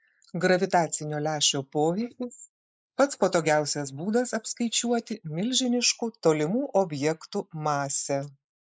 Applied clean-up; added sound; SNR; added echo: neural mask model Resemble Enhance denoiser.